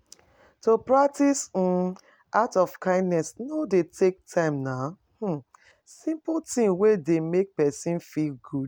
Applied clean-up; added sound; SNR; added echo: none; none; none; none.